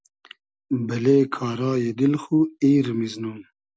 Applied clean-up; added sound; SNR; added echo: none; none; none; none.